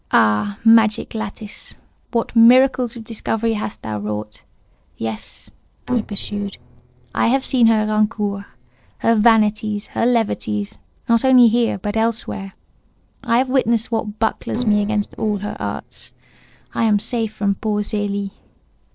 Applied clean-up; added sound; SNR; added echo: neural separator model SepFormer DNS4.